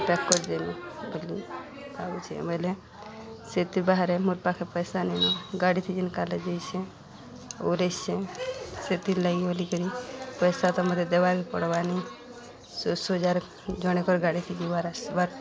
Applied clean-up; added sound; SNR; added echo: none; none; none; none.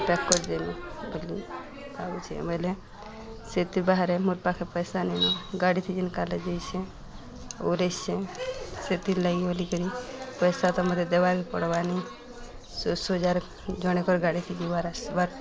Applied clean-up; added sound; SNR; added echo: none; Bird / Dog; 18 dB; none.